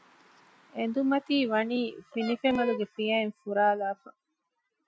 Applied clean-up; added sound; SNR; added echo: classical method Wiener filter.